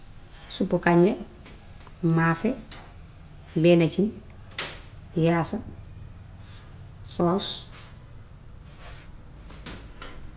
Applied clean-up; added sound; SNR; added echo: none; none; none; none.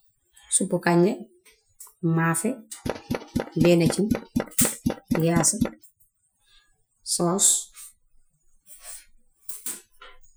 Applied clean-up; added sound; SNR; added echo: classical method Wiener filter.